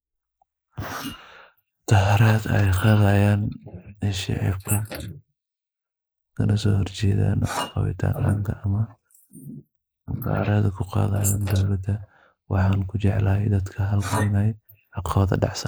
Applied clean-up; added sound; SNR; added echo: neural mask model Resemble Enhance denoiser.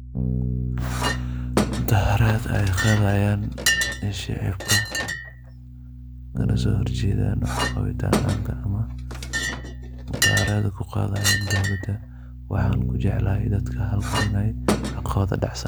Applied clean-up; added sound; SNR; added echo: none; Chink, clink + Bass guitar; 1 dB; none.